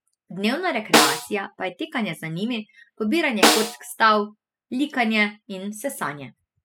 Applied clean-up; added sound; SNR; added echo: classical method spectral subtraction.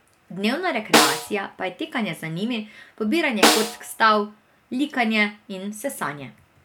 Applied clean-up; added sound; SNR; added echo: none; Snare drum; -2 dB; none.